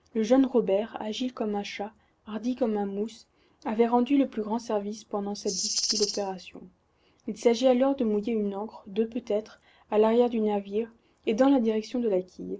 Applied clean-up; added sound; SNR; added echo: none; Rattle (instrument); 4 dB; none.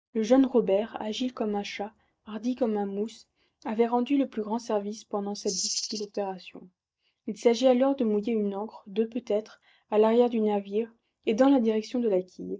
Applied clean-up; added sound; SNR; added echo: neural mask model DeepFilterNet 3.